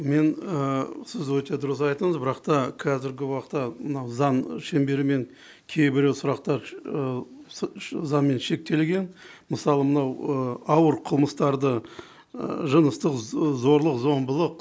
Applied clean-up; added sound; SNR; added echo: none; none; none; none.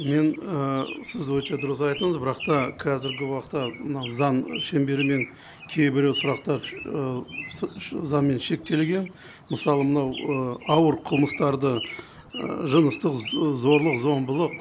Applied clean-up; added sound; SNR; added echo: none; Bird; 12 dB; none.